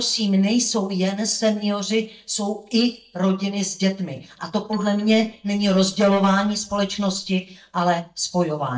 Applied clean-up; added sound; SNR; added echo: neural mask model DeepFilterNet 3.